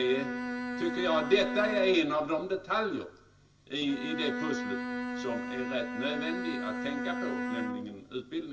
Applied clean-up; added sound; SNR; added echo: none; Bowed string instrument; 4 dB; reverberation time 0.2 s.